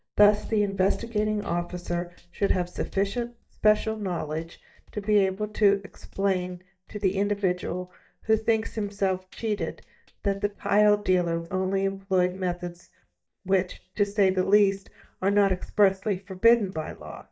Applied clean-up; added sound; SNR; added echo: neural mask model DeepFilterNet 3.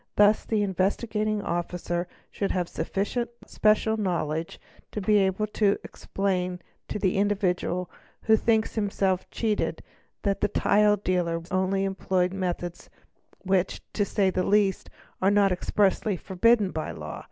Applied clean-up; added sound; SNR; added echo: none; none; none; none.